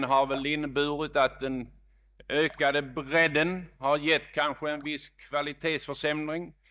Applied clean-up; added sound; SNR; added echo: neural mask model DeepFilterNet 3.